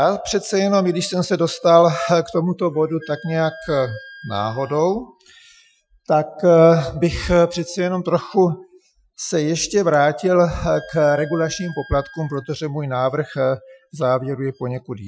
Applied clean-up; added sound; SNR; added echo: classical method Wiener filter.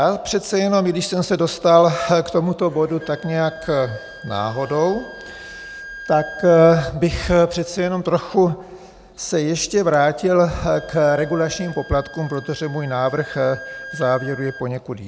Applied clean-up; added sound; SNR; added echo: none; Wind instrument, woodwind instrument; 20 dB; none.